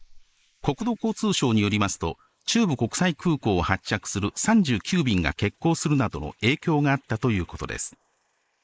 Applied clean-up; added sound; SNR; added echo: neural mask model Resemble Enhance denoiser.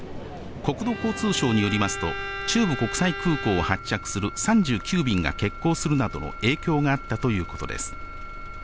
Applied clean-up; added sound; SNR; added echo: none; Bowed string instrument; 9 dB; none.